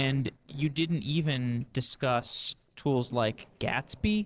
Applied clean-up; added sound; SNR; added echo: neural separator model SepFormer DNS4.